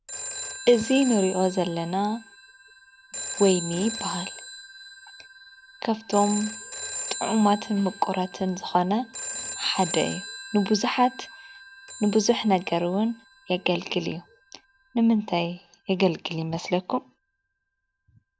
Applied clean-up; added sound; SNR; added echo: none; Telephone; 12 dB; none.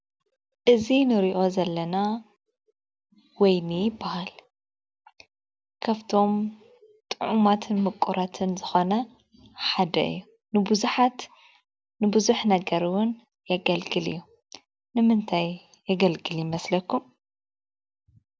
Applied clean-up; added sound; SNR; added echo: none; none; none; none.